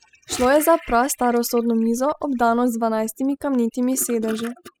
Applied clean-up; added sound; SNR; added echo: classical method spectral subtraction.